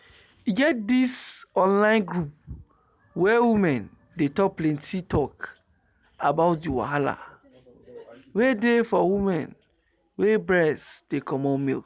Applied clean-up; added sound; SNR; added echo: none; none; none; none.